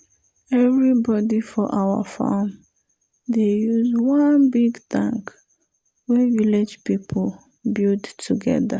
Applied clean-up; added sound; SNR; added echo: none; none; none; none.